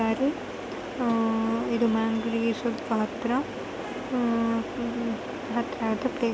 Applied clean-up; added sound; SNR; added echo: none; none; none; none.